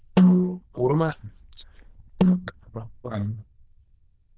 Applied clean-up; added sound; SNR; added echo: neural diffusion model UNIVERSE++.